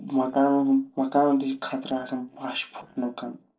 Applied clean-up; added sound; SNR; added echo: neural separator model SepFormer DNS4.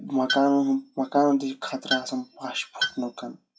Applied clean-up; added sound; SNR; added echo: classical method WPE with log-MMSE.